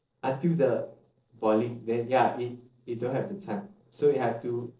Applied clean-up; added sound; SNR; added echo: neural separator model SepFormer DNS4.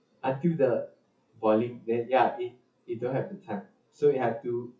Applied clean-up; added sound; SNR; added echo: classical method WPE with log-MMSE.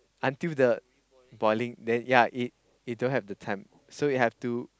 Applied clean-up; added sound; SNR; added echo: none; none; none; none.